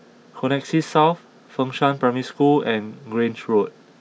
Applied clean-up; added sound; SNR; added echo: none; none; none; none.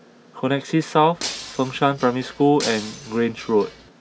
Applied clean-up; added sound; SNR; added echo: none; Shatter; 13 dB; none.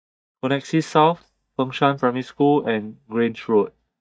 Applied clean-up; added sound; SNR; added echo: neural mask model DeepFilterNet 3.